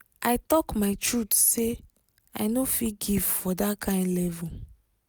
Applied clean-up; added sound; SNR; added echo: none; none; none; none.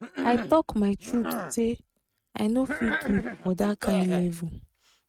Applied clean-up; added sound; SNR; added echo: neural mask model RNNoise.